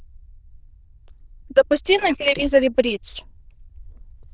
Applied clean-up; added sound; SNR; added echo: neural diffusion model UNIVERSE++.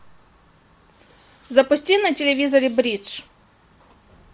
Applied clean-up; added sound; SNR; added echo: none; none; none; none.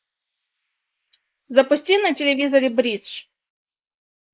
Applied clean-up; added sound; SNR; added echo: neural mask model Resemble Enhance denoiser.